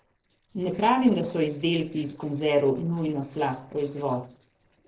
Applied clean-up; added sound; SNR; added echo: neural separator model SepFormer DNS4.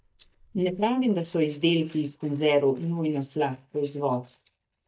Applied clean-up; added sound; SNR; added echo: neural mask model DeepFilterNet 3.